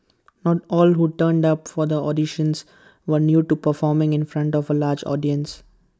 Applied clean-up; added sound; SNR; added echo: none; none; none; none.